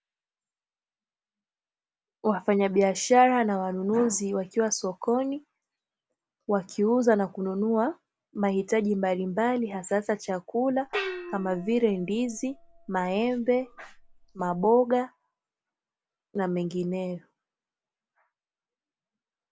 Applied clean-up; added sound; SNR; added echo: none; Gong; 12 dB; none.